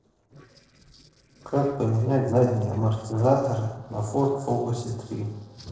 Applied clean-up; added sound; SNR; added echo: neural separator model SepFormer DNS4.